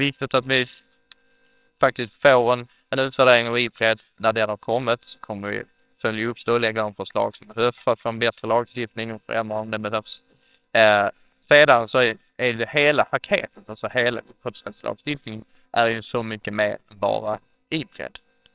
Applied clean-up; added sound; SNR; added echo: neural separator model SepFormer WHAMR!.